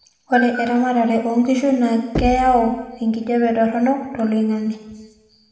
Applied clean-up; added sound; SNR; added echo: none; Knock; 11 dB; reverberation time 1.2 s.